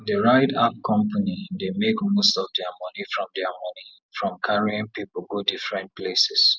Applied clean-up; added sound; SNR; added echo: none; none; none; none.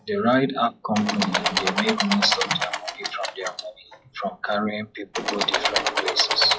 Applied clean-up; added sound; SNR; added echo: classical method log-MMSE.